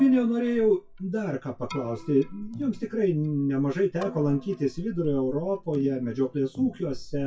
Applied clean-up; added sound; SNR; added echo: classical method WPE with log-MMSE.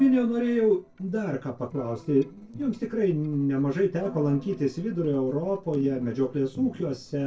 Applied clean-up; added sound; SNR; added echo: neural separator model SepFormer DNS4.